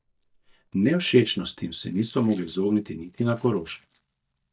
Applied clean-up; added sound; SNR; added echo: neural mask model DeepFilterNet 3.